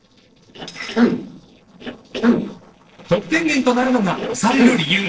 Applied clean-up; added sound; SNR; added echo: neural separator model SepFormer DNS4.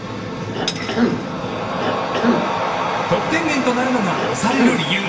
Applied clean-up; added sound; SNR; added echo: none; Cough; 2 dB; reverberation time 2.4 s.